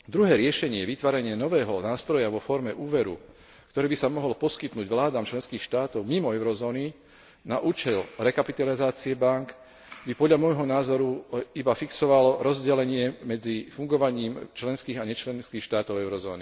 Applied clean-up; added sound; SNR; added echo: none; none; none; none.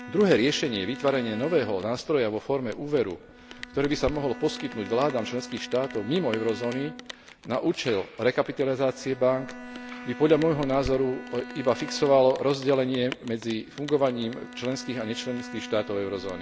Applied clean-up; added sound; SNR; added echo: none; Rain + Bowed string instrument; 14 dB; none.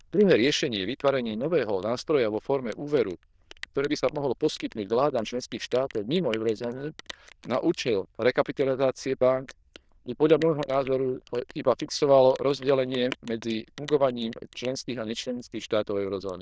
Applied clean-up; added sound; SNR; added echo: neural diffusion model UNIVERSE++.